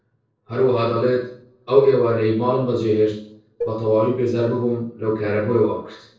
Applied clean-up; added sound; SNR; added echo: neural separator model SepFormer DNS4.